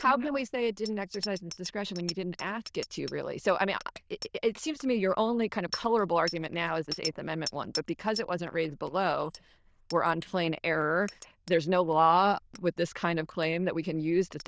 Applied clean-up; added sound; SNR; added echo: neural diffusion model UNIVERSE++.